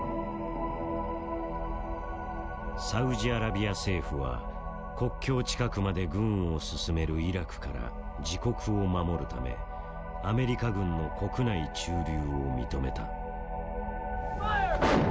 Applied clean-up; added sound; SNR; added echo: none; none; none; none.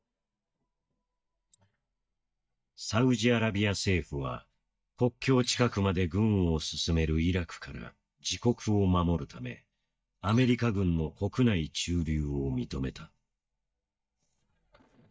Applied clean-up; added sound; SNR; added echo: neural mask model DeepFilterNet 3.